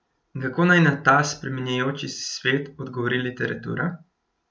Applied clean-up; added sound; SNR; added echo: none; none; none; none.